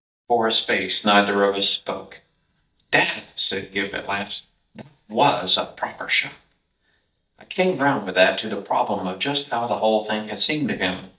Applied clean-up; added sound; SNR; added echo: neural mask model DeepFilterNet 3.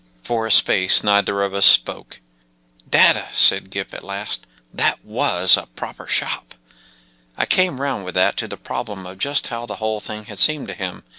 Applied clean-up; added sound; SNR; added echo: none; none; none; none.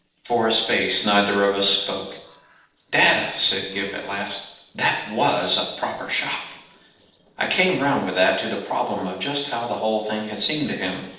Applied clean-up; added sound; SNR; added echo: neural separator model SepFormer DNS4.